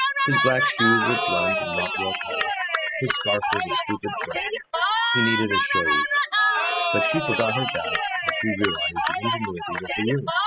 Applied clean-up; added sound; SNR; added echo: classical method spectral subtraction.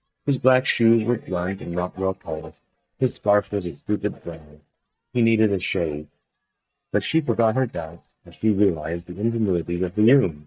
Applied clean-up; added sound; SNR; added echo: neural mask model DeepFilterNet 3.